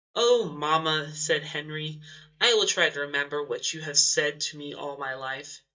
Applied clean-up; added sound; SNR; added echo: neural mask model DeepFilterNet 3.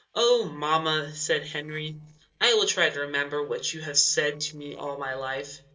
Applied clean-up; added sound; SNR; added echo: neural separator model SepFormer DNS4.